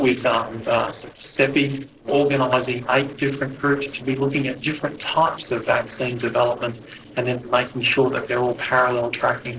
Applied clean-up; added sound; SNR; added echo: neural separator model SepFormer DNS4.